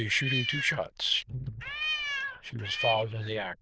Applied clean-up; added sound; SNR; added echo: neural diffusion model UNIVERSE++.